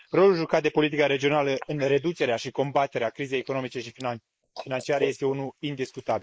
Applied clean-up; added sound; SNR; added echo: neural mask model Resemble Enhance denoiser.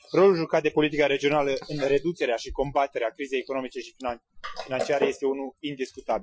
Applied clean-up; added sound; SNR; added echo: classical method Wiener filter.